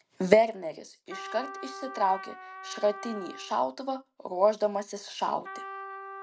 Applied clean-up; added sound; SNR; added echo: none; Trumpet; 14 dB; none.